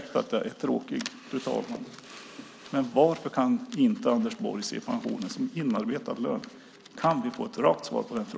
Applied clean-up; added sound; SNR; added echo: none; none; none; none.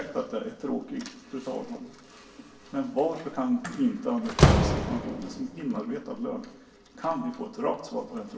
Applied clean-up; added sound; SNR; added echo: none; Slam; -1 dB; reverberation time 0.8 s.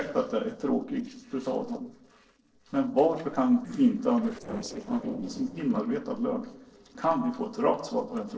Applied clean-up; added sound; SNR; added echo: neural separator model SepFormer DNS4.